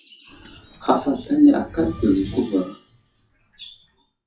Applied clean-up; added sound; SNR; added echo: classical method WPE with log-MMSE.